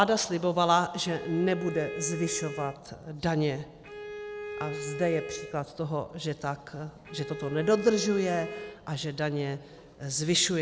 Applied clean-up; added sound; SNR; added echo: none; Bowed string instrument; 10 dB; none.